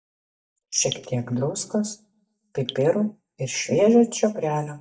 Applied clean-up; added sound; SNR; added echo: neural mask model DeepFilterNet 3.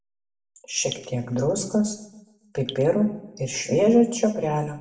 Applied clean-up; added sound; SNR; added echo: none; Drip; 16 dB; reverberation time 0.6 s.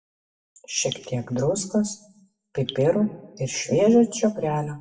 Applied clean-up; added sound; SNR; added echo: classical method WPE with log-MMSE.